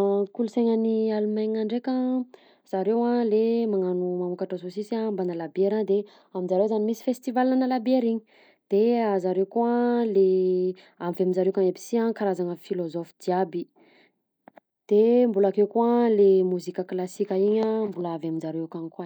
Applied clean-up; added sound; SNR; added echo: none; none; none; none.